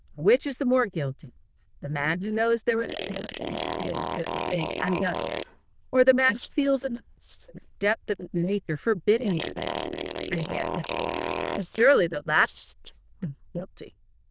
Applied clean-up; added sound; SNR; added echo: neural diffusion model UNIVERSE++.